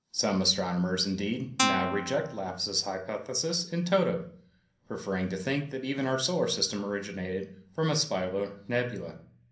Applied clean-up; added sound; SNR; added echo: none; Guitar; 0 dB; reverberation time 0.6 s.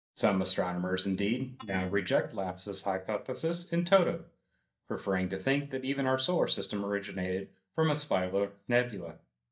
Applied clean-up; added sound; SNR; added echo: neural mask model DeepFilterNet 3.